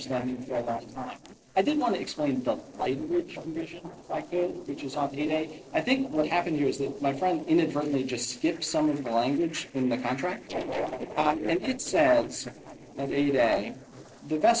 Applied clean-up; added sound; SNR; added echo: neural separator model SepFormer DNS4.